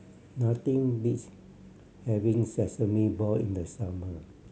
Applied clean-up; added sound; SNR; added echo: none; none; none; none.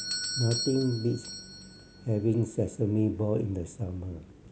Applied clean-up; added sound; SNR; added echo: none; Doorbell; 10 dB; none.